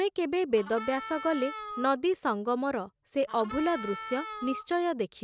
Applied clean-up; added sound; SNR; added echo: none; Harmonica; 10 dB; none.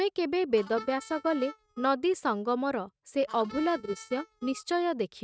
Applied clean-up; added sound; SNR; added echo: neural mask model RNNoise.